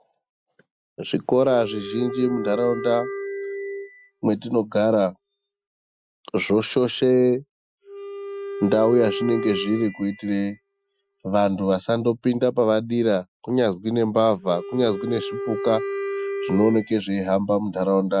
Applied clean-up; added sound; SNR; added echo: classical method Wiener filter.